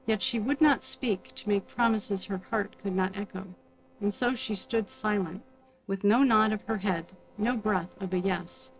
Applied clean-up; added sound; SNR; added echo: neural separator model SepFormer DNS4.